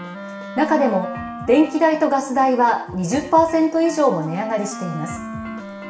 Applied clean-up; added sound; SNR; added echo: none; Wind instrument, woodwind instrument; 13 dB; reverberation time 0.6 s.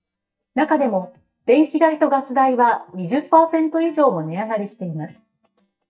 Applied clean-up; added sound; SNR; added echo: neural mask model DeepFilterNet 3.